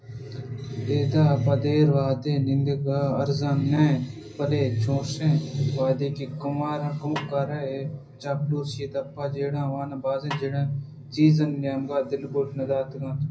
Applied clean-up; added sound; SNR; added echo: none; Snare drum; 16 dB; reverberation time 0.4 s.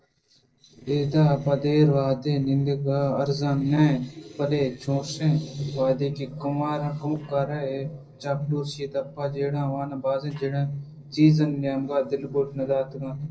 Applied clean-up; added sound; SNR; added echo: neural separator model SepFormer DNS4.